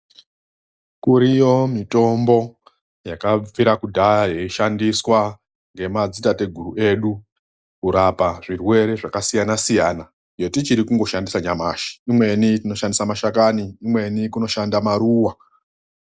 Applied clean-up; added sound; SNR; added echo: none; none; none; none.